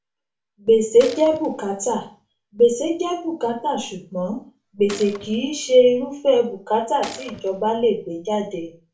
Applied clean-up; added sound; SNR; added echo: none; Gunshot, gunfire; 19 dB; reverberation time 0.3 s.